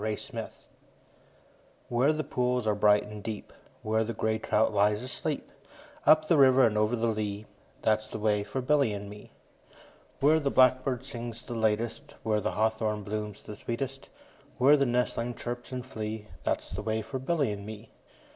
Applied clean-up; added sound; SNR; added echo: none; none; none; none.